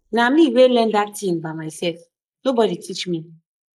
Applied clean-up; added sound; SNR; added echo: neural mask model Resemble Enhance denoiser.